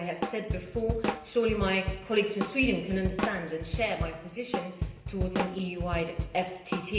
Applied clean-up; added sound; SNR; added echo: none; Drum kit; 4 dB; reverberation time 0.9 s.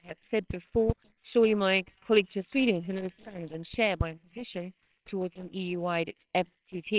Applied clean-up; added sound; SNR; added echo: neural separator model SepFormer WHAMR!.